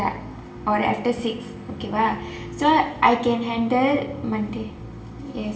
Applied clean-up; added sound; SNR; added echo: none; Bass guitar; 17 dB; reverberation time 0.8 s.